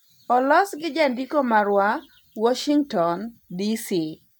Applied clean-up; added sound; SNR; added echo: none; none; none; none.